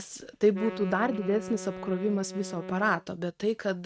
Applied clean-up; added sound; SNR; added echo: neural mask model RNNoise.